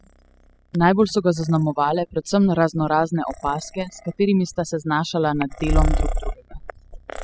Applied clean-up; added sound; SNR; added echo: classical method spectral subtraction.